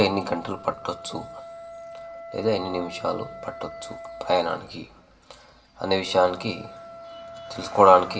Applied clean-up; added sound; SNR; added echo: none; Wind instrument, woodwind instrument; 16 dB; reverberation time 1.0 s.